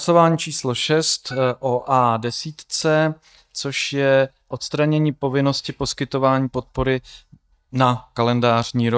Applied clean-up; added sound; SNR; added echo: neural mask model DeepFilterNet 3.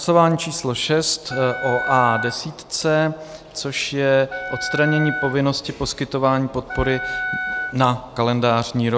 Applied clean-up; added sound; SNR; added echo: none; Wind instrument, woodwind instrument; 8 dB; none.